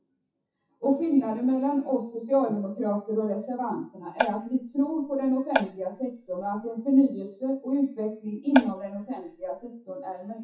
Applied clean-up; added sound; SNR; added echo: classical method WPE with log-MMSE.